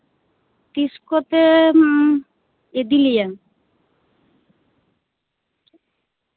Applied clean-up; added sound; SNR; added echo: none; none; none; none.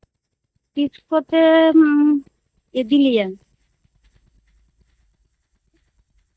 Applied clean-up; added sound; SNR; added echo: neural mask model DeepFilterNet 3.